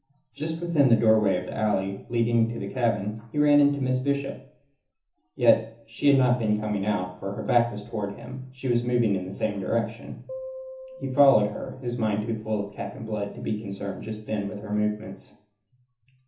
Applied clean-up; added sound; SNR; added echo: none; Piano; 17 dB; reverberation time 0.7 s.